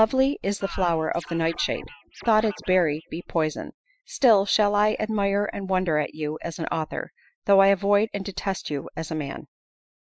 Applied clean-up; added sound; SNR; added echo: classical method Wiener filter.